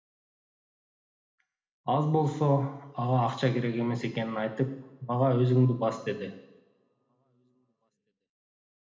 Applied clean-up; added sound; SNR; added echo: none; none; none; reverberation time 0.8 s.